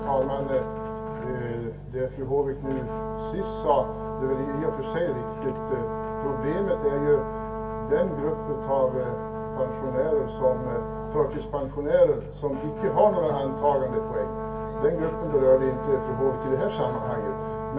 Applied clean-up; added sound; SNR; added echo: none; Brass instrument; 7 dB; reverberation time 0.2 s.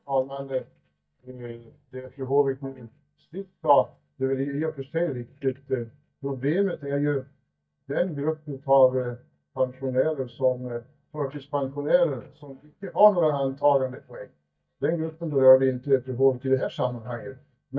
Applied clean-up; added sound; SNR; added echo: neural mask model DeepFilterNet 3.